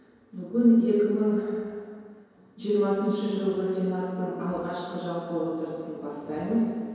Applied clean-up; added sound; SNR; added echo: none; none; none; reverberation time 2.2 s.